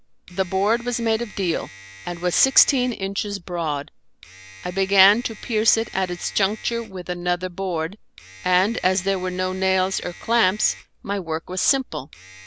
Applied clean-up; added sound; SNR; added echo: none; Domestic sounds, home sounds; 20 dB; none.